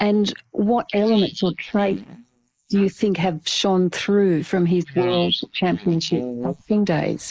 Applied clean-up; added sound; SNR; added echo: neural mask model Resemble Enhance denoiser.